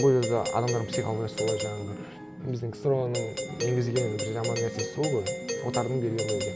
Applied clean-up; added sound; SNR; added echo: none; Doorbell; 6 dB; none.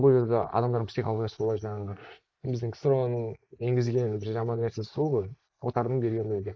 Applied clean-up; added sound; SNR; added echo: neural mask model Resemble Enhance denoiser.